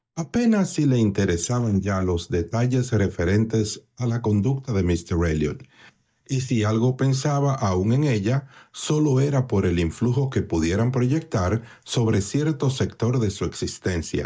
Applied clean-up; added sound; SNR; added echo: neural mask model DeepFilterNet 3.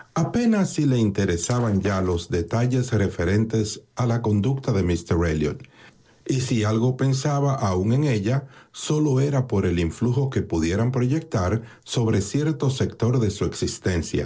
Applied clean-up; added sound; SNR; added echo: neural separator model SepFormer DNS4.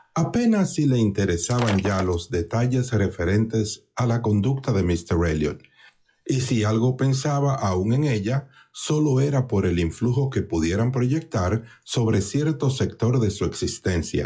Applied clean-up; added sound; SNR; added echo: classical method log-MMSE.